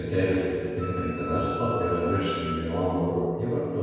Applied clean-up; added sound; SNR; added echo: none; Wind instrument, woodwind instrument; 9 dB; reverberation time 1.9 s.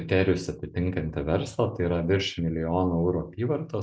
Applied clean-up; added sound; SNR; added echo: none; none; none; none.